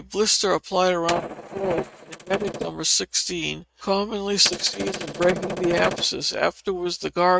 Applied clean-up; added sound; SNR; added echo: neural mask model RNNoise.